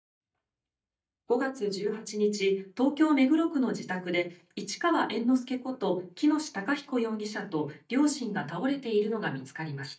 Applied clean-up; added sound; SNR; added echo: neural mask model DeepFilterNet 3.